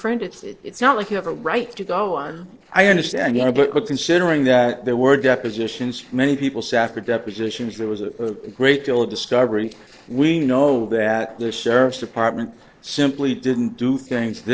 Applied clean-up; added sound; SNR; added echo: neural separator model SepFormer DNS4.